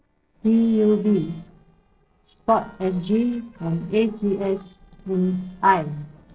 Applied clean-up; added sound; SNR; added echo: neural separator model SepFormer DNS4.